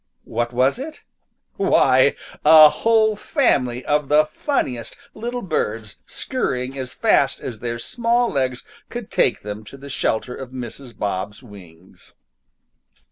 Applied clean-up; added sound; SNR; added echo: none; none; none; none.